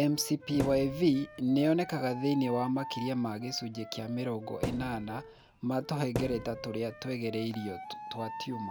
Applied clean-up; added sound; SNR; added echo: none; Thump, thud + Wind instrument, woodwind instrument; 10 dB; none.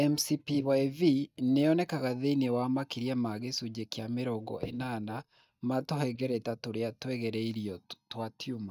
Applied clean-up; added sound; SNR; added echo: neural mask model DeepFilterNet 3.